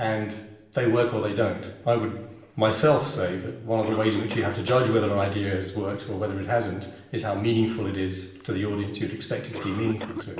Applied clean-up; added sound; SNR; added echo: none; Cough; 17 dB; reverberation time 0.8 s.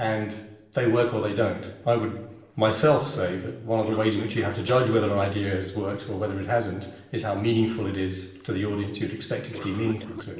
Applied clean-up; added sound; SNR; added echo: neural separator model SepFormer DNS4.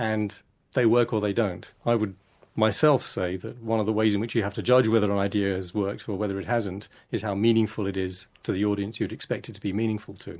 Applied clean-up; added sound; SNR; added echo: none; none; none; none.